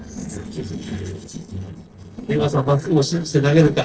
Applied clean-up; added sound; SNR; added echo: neural separator model SepFormer DNS4.